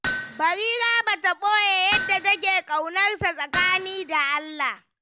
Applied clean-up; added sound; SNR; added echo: none; Hammer; 11 dB; none.